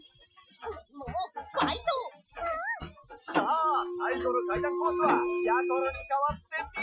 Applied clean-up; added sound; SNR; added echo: classical method Wiener filter.